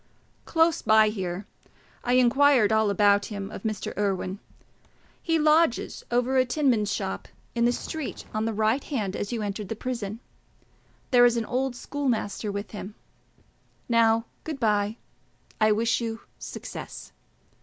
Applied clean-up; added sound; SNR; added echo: none; Walk, footsteps; 20 dB; none.